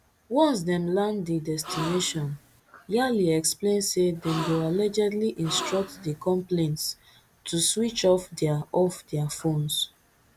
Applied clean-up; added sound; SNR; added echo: none; Gasp; 11 dB; none.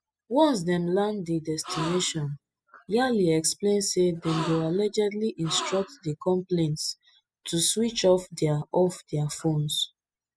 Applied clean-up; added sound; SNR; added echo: classical method spectral subtraction.